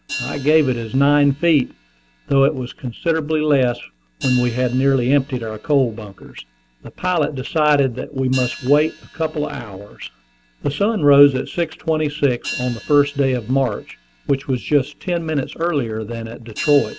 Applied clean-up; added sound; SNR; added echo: none; Hi-hat; 18 dB; none.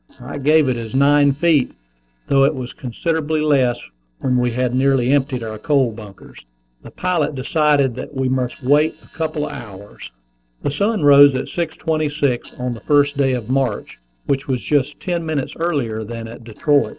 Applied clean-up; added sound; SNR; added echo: neural separator model SepFormer DNS4.